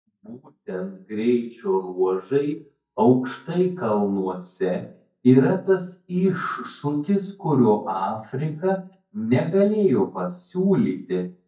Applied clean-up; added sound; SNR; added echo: neural mask model DeepFilterNet 3.